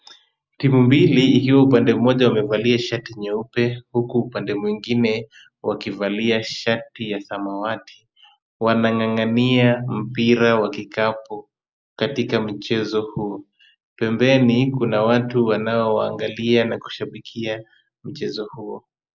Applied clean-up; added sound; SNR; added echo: none; none; none; none.